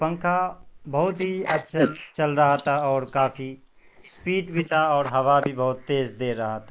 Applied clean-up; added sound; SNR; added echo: neural mask model Resemble Enhance denoiser.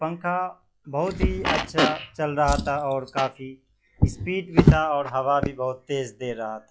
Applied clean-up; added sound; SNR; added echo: classical method log-MMSE.